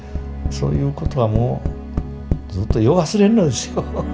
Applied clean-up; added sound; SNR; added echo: none; Tap; 8 dB; none.